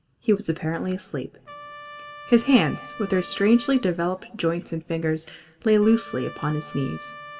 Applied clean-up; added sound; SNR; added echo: none; Trumpet; 18 dB; reverberation time 1.5 s.